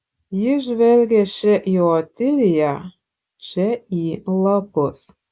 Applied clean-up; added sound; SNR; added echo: none; none; none; none.